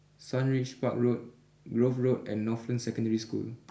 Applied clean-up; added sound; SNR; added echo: none; none; none; none.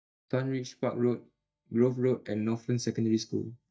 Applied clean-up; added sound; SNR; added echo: neural mask model DeepFilterNet 3.